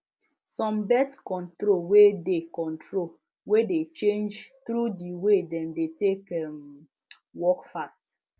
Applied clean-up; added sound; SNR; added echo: none; none; none; none.